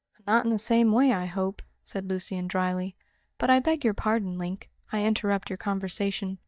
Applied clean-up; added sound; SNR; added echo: neural mask model DeepFilterNet 3.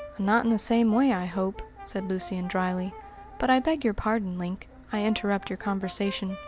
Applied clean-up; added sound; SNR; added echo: none; Brass instrument; 18 dB; none.